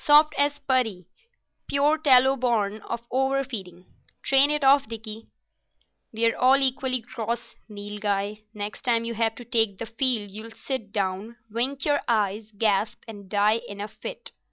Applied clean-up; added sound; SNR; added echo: none; none; none; none.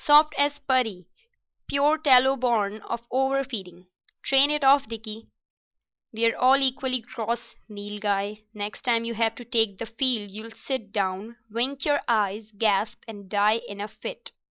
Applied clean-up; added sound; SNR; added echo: neural mask model Resemble Enhance denoiser.